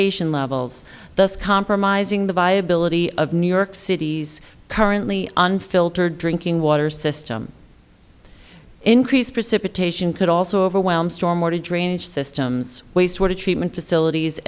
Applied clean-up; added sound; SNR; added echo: none; none; none; none.